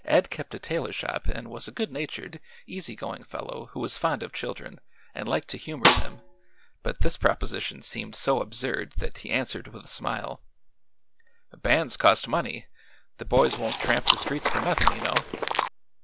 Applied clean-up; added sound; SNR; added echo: none; Snare drum + Chewing, mastication; -1 dB; none.